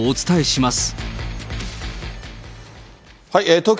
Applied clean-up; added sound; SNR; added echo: none; none; none; none.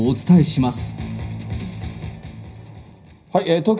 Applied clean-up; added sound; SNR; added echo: none; none; none; reverberation time 0.4 s.